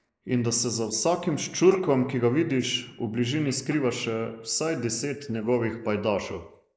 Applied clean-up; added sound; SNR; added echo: neural mask model Resemble Enhance denoiser.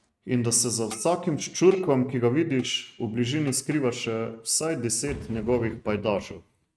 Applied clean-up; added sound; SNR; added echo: neural mask model RNNoise.